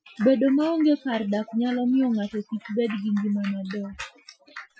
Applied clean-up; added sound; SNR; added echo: classical method Wiener filter.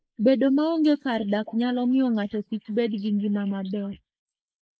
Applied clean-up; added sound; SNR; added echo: neural mask model Resemble Enhance denoiser.